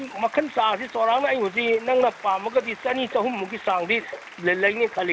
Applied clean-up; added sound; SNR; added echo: none; Applause; 19 dB; none.